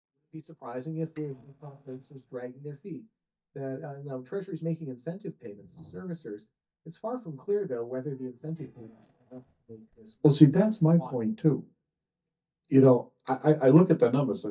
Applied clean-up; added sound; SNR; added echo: neural mask model DeepFilterNet 3.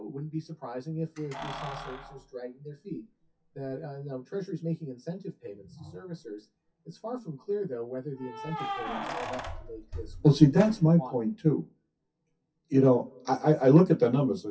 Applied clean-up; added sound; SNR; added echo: classical method WPE with log-MMSE.